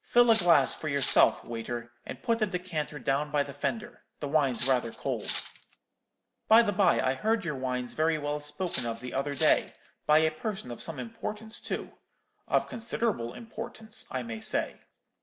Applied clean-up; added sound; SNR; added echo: none; Cutlery, silverware; 1 dB; none.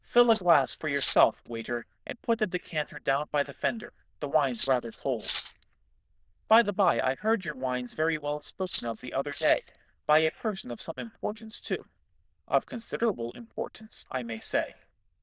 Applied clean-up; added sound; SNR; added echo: neural diffusion model UNIVERSE++.